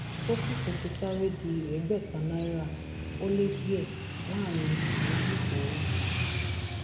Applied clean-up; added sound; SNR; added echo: none; Motorcycle / Traffic noise, roadway noise; 0 dB; reverberation time 0.9 s.